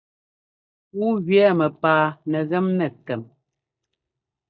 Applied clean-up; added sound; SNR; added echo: neural mask model DeepFilterNet 3.